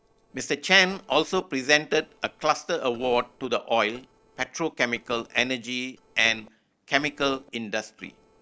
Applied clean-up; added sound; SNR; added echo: neural separator model SepFormer DNS4.